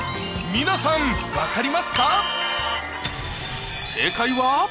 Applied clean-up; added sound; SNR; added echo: none; Chime; 9 dB; none.